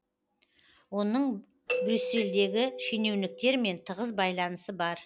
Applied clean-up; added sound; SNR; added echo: none; Doorbell; 5 dB; none.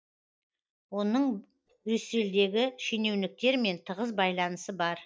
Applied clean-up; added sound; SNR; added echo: neural mask model DeepFilterNet 3.